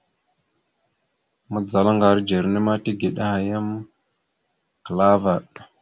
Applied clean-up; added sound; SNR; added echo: none; none; none; none.